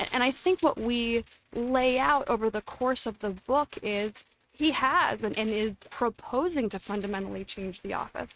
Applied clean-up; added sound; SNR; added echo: neural mask model RNNoise.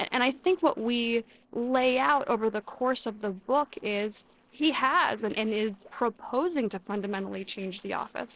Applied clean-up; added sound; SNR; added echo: neural separator model SepFormer DNS4.